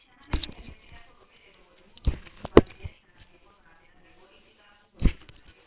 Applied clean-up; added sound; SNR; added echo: neural separator model SepFormer WHAMR!.